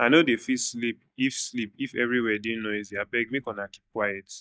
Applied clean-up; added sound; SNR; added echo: neural mask model DeepFilterNet 3.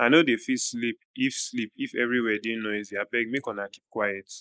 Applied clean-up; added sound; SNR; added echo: neural mask model Resemble Enhance denoiser.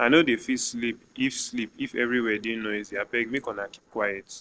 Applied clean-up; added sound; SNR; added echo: neural separator model SepFormer DNS4.